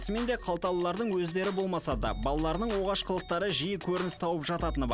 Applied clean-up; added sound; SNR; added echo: none; none; none; none.